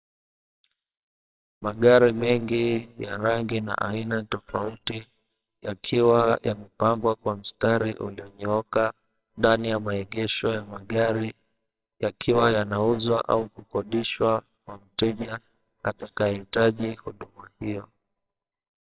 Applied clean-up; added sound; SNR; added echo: neural separator model SepFormer WHAMR!.